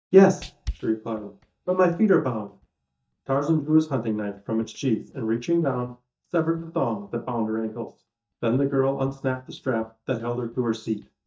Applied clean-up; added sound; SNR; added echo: neural mask model DeepFilterNet 3.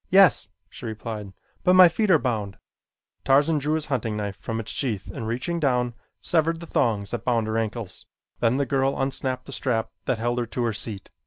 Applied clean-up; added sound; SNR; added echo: none; none; none; none.